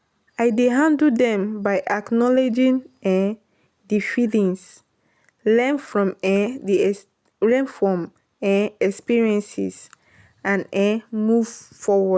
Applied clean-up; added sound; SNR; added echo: none; none; none; none.